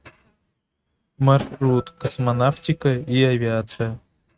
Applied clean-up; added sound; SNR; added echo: neural mask model RNNoise.